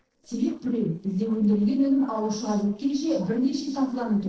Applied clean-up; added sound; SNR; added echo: neural separator model SepFormer DNS4.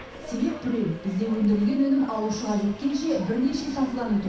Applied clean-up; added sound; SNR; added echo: none; Subway, metro, underground; 18 dB; reverberation time 0.7 s.